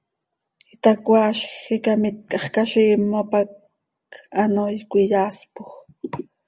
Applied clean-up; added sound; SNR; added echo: none; none; none; none.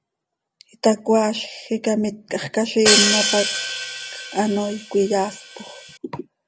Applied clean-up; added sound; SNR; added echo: none; Hi-hat; 0 dB; none.